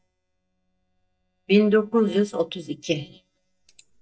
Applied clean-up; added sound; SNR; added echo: neural mask model DeepFilterNet 3.